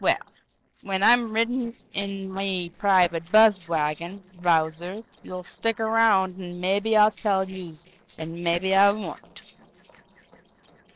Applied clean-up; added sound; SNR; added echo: neural separator model SepFormer DNS4.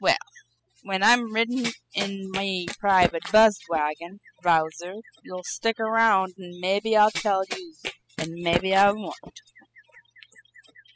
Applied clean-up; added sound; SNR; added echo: classical method spectral subtraction.